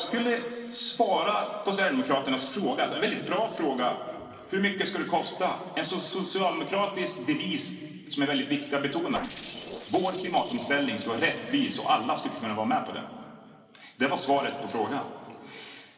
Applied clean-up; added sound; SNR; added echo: neural separator model SepFormer DNS4.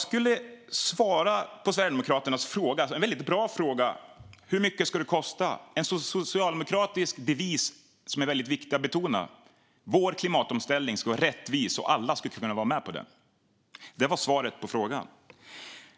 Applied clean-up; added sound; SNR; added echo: none; none; none; none.